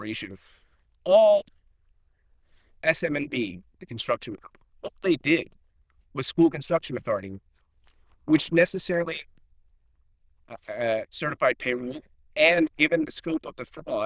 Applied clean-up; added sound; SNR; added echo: neural diffusion model UNIVERSE++.